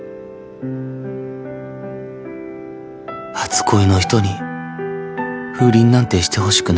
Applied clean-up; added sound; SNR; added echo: none; none; none; none.